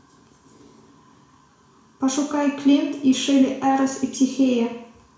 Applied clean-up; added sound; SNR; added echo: none; none; none; reverberation time 0.6 s.